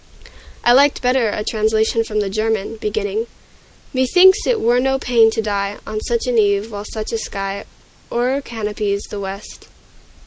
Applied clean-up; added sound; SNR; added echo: none; none; none; none.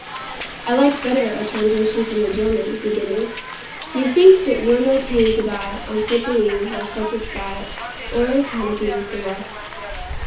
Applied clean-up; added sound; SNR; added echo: none; Hiss; 11 dB; reverberation time 0.9 s.